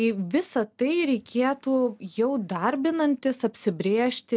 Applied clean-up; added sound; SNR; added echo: none; none; none; none.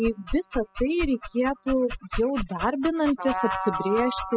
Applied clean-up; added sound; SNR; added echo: classical method spectral subtraction.